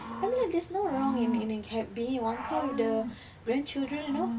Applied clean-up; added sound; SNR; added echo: none; Cricket / Growling; 6 dB; reverberation time 0.1 s.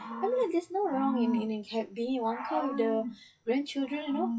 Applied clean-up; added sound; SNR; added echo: classical method WPE with log-MMSE.